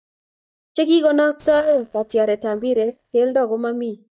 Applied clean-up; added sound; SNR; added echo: neural mask model DeepFilterNet 3.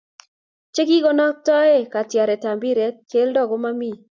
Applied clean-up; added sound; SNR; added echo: none; none; none; none.